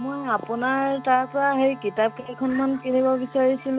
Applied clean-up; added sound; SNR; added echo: none; Wind instrument, woodwind instrument; 20 dB; none.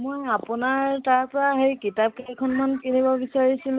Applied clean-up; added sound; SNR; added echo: none; none; none; none.